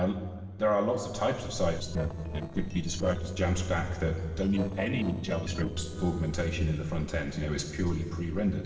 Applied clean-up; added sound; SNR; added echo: neural separator model SepFormer DNS4.